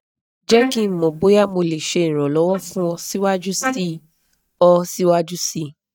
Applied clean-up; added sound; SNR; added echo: neural mask model DeepFilterNet 3.